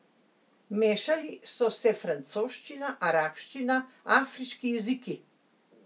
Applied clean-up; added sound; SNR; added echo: none; none; none; none.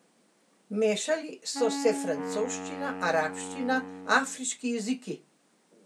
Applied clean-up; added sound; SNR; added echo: none; Wind instrument, woodwind instrument; 7 dB; none.